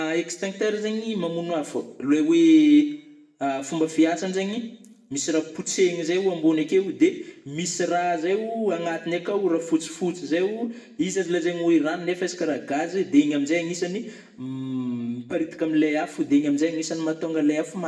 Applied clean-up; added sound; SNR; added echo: none; none; none; reverberation time 0.7 s.